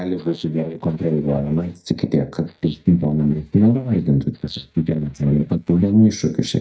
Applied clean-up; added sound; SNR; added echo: neural mask model DeepFilterNet 3.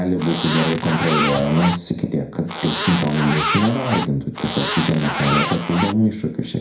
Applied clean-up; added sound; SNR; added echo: none; Zipper (clothing); 3 dB; reverberation time 0.4 s.